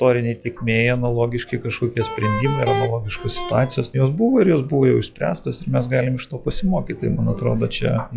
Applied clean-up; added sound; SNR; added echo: classical method log-MMSE.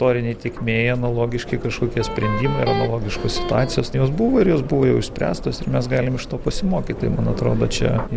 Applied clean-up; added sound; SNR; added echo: none; Electric guitar; 8 dB; none.